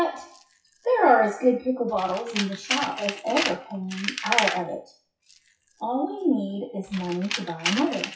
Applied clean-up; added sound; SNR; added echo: classical method WPE with log-MMSE.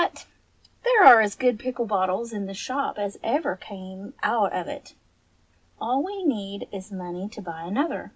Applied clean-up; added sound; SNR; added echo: none; none; none; none.